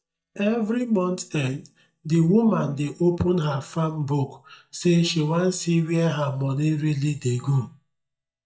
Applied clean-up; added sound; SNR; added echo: neural mask model DeepFilterNet 3.